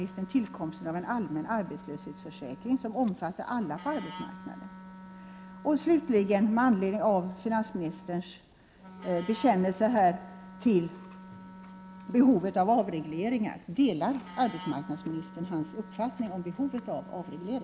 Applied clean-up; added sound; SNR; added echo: none; Wind instrument, woodwind instrument; 17 dB; none.